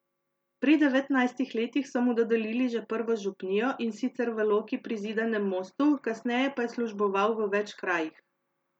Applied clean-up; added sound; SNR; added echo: none; none; none; none.